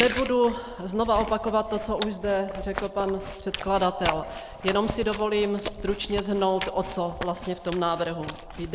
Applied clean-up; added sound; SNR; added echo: none; Chewing, mastication; 9 dB; none.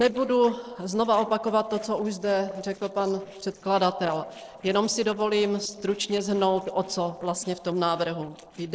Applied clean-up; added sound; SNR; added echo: neural separator model SepFormer DNS4.